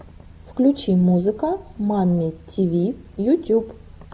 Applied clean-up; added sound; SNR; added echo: none; none; none; none.